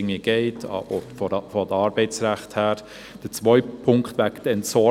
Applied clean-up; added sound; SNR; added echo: none; none; none; none.